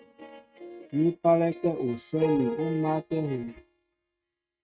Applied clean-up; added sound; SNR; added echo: neural mask model RNNoise.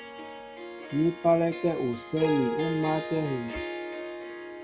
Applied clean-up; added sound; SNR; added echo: none; Harp; 6 dB; none.